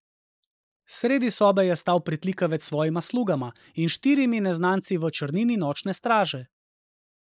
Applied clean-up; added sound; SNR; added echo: neural mask model Resemble Enhance denoiser.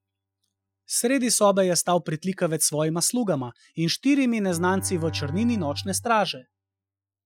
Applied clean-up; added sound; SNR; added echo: classical method Wiener filter.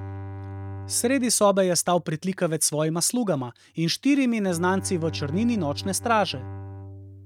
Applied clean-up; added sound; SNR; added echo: neural mask model RNNoise.